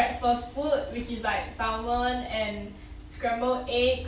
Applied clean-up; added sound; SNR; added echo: none; none; none; none.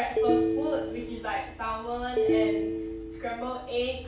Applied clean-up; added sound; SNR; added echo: none; Telephone; -3 dB; reverberation time 0.5 s.